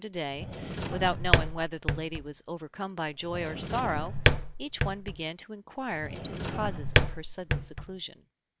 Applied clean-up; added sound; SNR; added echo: none; Drawer open or close; -5 dB; none.